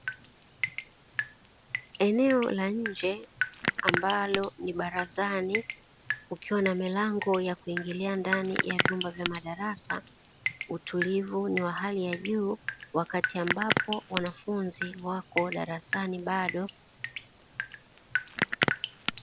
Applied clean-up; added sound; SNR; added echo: none; Drip; 3 dB; none.